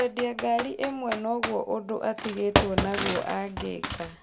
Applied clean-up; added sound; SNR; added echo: none; Computer keyboard; 2 dB; none.